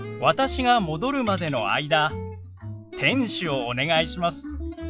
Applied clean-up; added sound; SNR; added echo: classical method log-MMSE.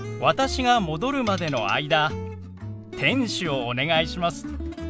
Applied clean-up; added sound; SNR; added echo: none; Tools; 18 dB; none.